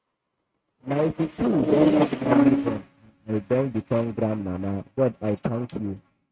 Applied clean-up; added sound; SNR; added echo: neural mask model RNNoise.